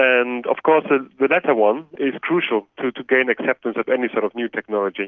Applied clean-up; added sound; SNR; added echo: none; none; none; none.